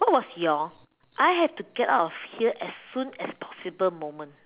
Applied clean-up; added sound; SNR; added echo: none; none; none; none.